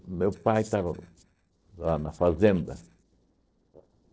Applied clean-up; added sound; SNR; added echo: neural separator model SepFormer DNS4.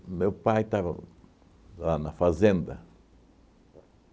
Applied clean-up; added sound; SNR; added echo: none; none; none; none.